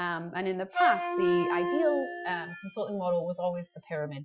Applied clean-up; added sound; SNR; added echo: classical method Wiener filter.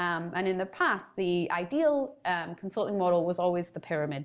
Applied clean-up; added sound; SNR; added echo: none; none; none; none.